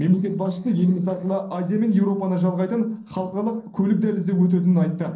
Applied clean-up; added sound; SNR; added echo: neural separator model SepFormer DNS4.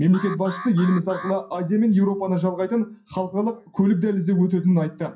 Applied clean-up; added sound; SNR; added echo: classical method WPE with log-MMSE.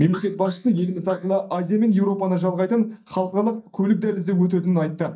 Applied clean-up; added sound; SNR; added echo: neural mask model DeepFilterNet 3.